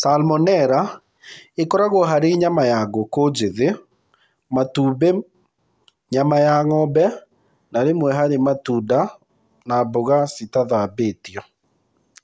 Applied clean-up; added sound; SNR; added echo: none; none; none; none.